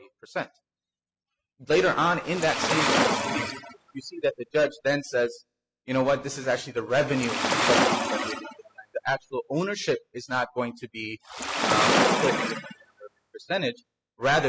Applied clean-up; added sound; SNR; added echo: classical method spectral subtraction.